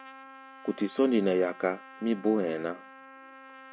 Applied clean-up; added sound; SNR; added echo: none; Trumpet; 19 dB; none.